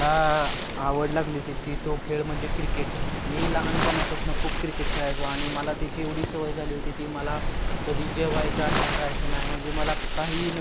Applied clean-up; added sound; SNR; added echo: none; Waves, surf; -2 dB; none.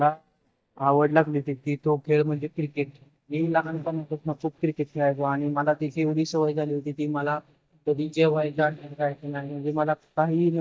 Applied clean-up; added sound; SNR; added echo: neural mask model DeepFilterNet 3.